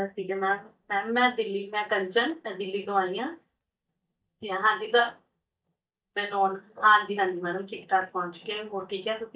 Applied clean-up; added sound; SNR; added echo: neural mask model DeepFilterNet 3.